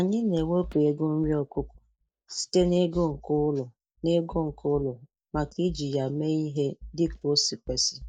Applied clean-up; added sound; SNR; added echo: neural mask model DeepFilterNet 3.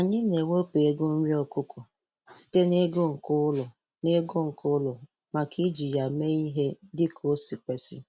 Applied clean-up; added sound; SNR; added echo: none; none; none; none.